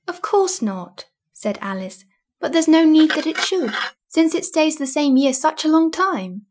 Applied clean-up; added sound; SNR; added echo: classical method Wiener filter.